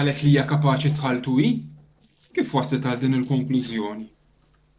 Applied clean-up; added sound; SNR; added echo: neural separator model SepFormer DNS4.